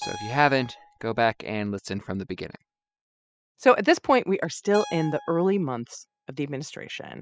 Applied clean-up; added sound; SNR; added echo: classical method spectral subtraction.